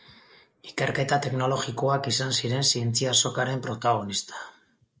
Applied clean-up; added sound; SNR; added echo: neural mask model Resemble Enhance denoiser.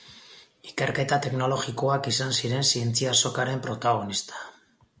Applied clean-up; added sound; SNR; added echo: none; none; none; none.